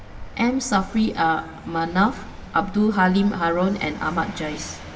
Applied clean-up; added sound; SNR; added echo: none; Vehicle; 15 dB; reverberation time 1.7 s.